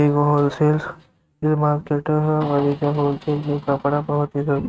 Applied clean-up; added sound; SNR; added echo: neural mask model RNNoise.